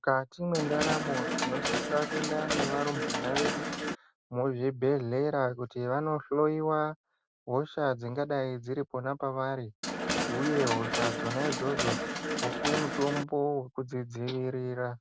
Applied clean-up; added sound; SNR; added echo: none; Mechanisms; 0 dB; none.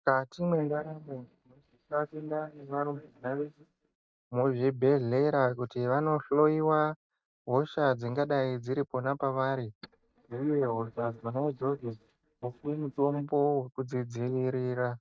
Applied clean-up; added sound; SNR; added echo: neural mask model DeepFilterNet 3.